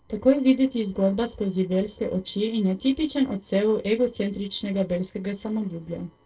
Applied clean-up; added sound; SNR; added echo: neural separator model SepFormer DNS4.